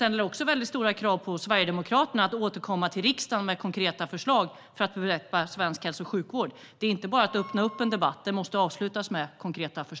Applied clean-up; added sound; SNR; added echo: none; Wind instrument, woodwind instrument; 17 dB; none.